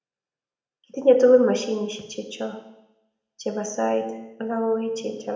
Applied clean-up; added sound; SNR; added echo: none; none; none; reverberation time 0.8 s.